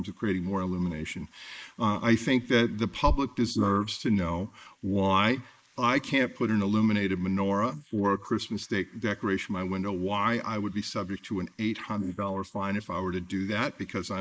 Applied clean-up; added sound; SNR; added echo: neural mask model Resemble Enhance denoiser.